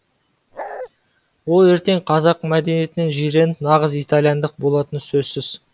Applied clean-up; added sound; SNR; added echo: none; Bark; 12 dB; none.